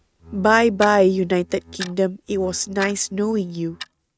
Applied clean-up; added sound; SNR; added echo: neural mask model RNNoise.